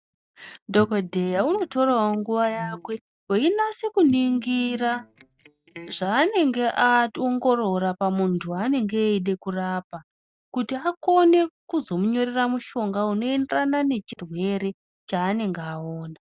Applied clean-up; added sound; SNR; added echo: neural mask model DeepFilterNet 3.